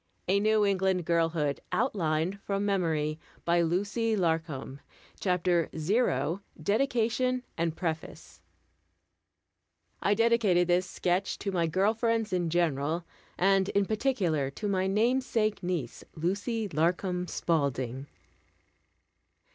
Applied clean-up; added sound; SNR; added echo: none; none; none; none.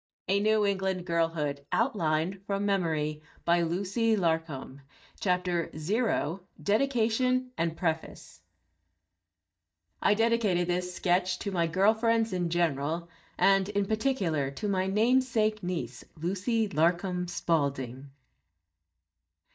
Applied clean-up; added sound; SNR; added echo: neural mask model DeepFilterNet 3.